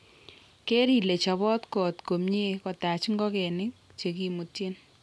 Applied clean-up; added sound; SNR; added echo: none; none; none; none.